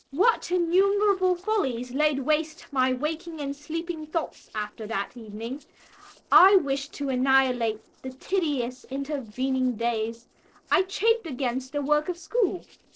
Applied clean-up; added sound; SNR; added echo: neural separator model SepFormer DNS4.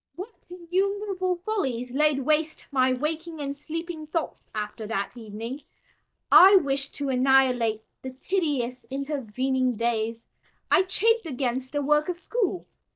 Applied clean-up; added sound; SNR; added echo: neural mask model DeepFilterNet 3.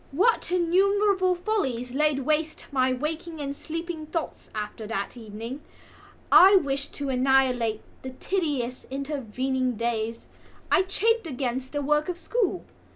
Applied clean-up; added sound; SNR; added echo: none; none; none; none.